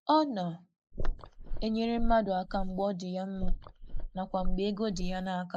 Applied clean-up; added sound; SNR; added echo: neural mask model Resemble Enhance denoiser.